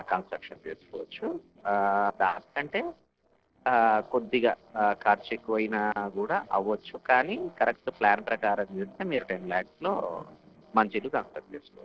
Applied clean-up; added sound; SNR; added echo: neural separator model SepFormer DNS4.